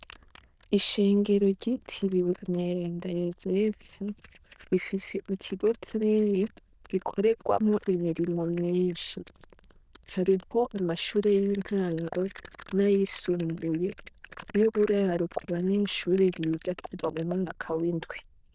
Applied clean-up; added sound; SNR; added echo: neural diffusion model UNIVERSE++.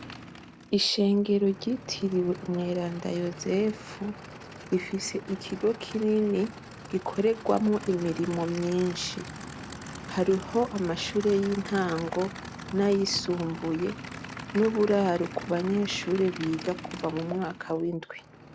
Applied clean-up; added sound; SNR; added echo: none; Idling / Aircraft; 13 dB; none.